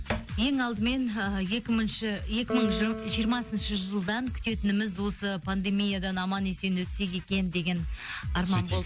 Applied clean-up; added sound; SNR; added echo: none; Piano; 10 dB; none.